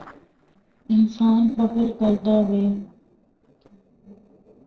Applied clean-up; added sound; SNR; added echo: neural separator model SepFormer DNS4.